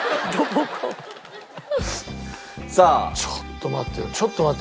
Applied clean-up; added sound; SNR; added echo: none; none; none; none.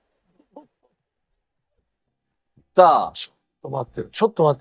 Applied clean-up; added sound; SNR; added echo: neural mask model DeepFilterNet 3.